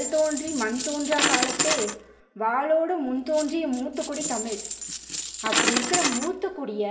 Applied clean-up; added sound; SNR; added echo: none; Coin (dropping); 2 dB; reverberation time 0.7 s.